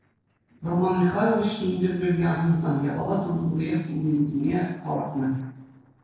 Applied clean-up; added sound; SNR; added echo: neural separator model SepFormer DNS4.